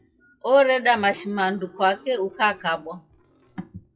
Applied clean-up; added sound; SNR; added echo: classical method WPE with log-MMSE.